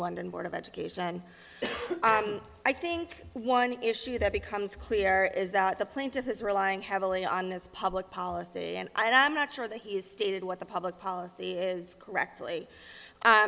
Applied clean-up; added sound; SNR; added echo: none; Cough; 6 dB; none.